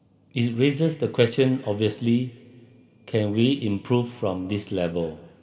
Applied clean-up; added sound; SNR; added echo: none; none; none; reverberation time 2.7 s.